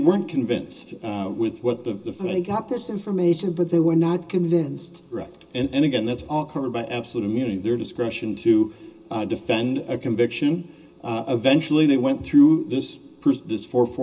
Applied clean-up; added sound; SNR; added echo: none; none; none; reverberation time 0.2 s.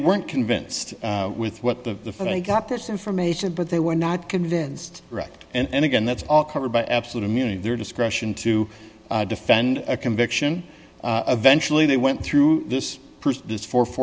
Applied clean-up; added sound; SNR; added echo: none; none; none; none.